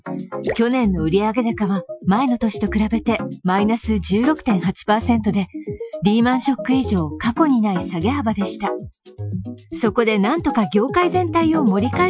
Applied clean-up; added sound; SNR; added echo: classical method Wiener filter.